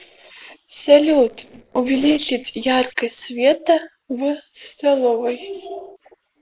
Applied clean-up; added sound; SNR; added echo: neural separator model SepFormer DNS4.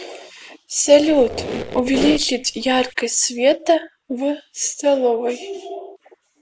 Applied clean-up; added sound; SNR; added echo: none; Squeak; 8 dB; none.